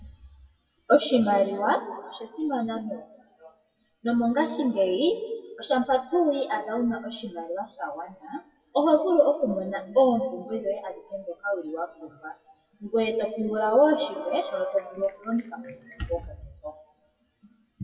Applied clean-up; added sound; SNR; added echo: classical method WPE with log-MMSE.